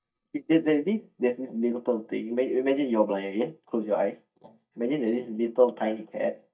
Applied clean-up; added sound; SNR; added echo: neural mask model DeepFilterNet 3.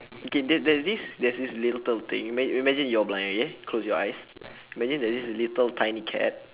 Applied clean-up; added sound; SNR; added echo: none; none; none; none.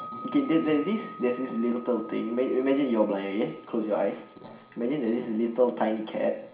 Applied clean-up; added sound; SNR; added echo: none; Wind chime; 18 dB; reverberation time 0.5 s.